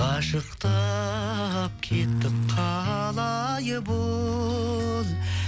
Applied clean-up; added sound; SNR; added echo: none; Zipper (clothing); 19 dB; none.